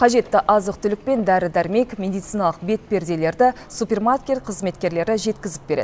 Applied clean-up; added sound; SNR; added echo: none; none; none; none.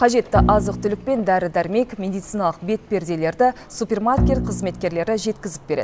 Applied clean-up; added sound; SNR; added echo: none; Bowed string instrument; 4 dB; none.